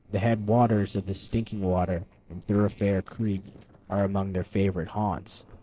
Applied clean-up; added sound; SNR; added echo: neural separator model SepFormer DNS4.